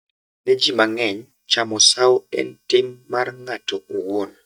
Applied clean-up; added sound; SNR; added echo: neural mask model DeepFilterNet 3.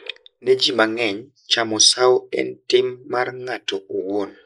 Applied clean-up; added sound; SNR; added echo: neural mask model Resemble Enhance denoiser.